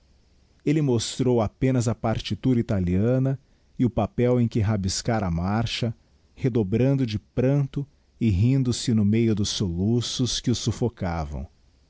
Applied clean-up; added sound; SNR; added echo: none; none; none; none.